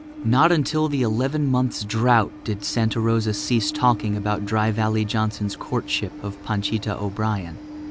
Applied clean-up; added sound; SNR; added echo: none; Train; 14 dB; none.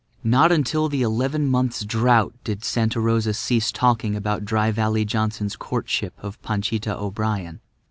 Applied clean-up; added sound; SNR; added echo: none; none; none; none.